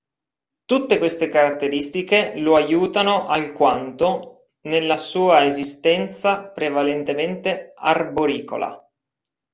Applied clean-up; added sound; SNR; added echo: none; none; none; none.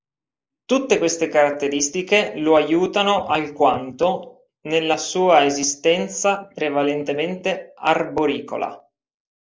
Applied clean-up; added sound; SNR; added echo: neural mask model Resemble Enhance denoiser.